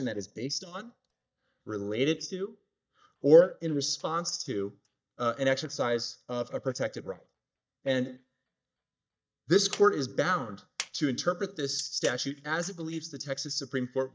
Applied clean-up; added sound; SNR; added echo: neural mask model DeepFilterNet 3.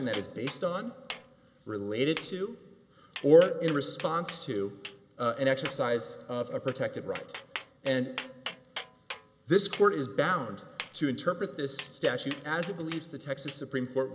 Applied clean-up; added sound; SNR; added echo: none; Tap; 11 dB; none.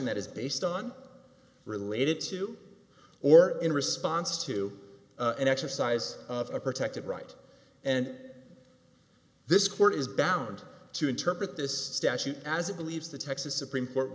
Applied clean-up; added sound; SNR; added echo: none; none; none; none.